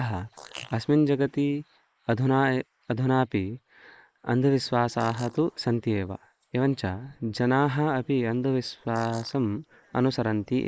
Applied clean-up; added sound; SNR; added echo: neural mask model Resemble Enhance denoiser.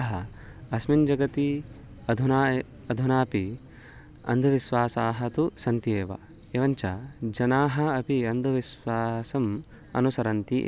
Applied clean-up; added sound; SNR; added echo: none; none; none; none.